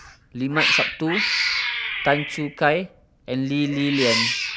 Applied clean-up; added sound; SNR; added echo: none; Cat; 1 dB; none.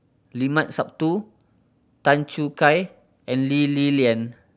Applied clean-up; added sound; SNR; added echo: none; none; none; none.